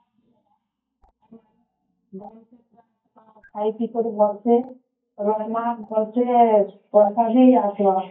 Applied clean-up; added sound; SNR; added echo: neural mask model DeepFilterNet 3.